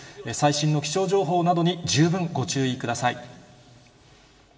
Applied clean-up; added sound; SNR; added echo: none; none; none; reverberation time 2.3 s.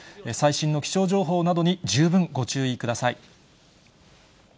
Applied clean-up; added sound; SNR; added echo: none; none; none; none.